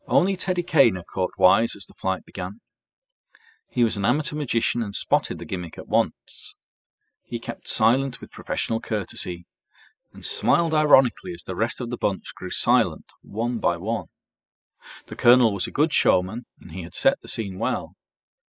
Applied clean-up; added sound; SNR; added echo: classical method spectral subtraction.